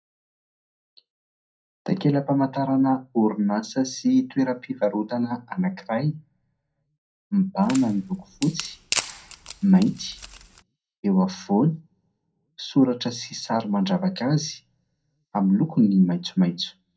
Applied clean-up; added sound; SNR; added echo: none; Wood; 10 dB; reverberation time 0.2 s.